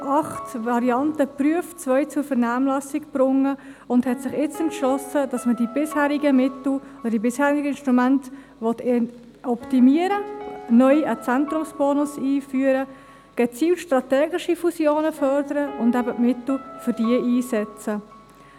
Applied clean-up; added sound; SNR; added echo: none; Piano; 18 dB; none.